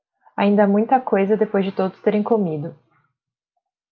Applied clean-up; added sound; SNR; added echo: none; none; none; none.